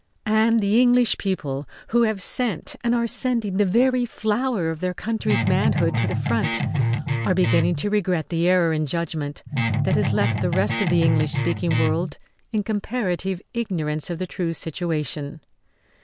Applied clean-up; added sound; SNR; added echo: none; Guitar; 0 dB; none.